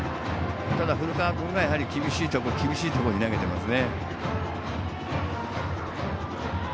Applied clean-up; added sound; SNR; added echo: none; none; none; none.